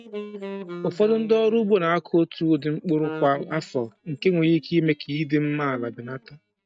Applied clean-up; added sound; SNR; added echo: neural mask model DeepFilterNet 3.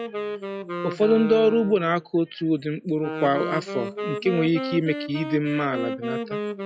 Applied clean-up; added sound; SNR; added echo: classical method log-MMSE.